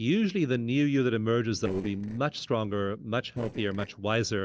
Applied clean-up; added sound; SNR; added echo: neural separator model SepFormer DNS4.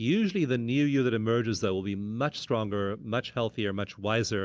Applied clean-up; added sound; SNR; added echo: none; none; none; none.